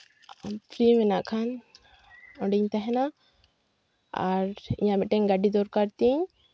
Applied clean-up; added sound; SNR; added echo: none; none; none; none.